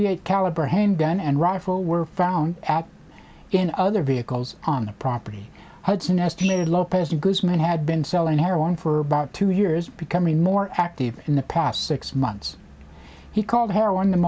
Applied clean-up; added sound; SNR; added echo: none; none; none; none.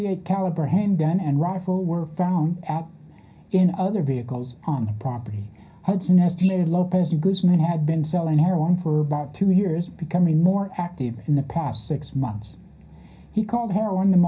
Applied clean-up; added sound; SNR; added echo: none; none; none; reverberation time 0.5 s.